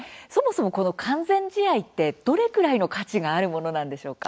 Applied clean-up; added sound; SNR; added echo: none; none; none; none.